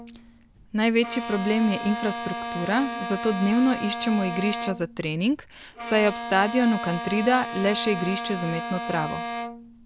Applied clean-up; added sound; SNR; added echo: none; Bowed string instrument; 8 dB; none.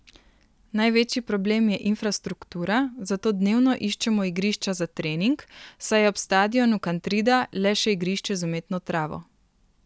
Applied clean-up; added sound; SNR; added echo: none; none; none; none.